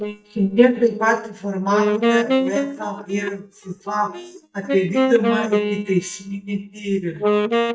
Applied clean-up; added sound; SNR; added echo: neural mask model DeepFilterNet 3.